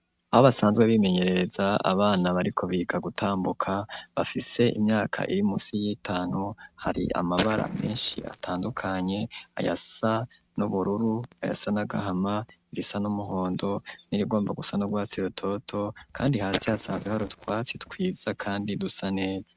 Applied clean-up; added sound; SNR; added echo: neural mask model RNNoise.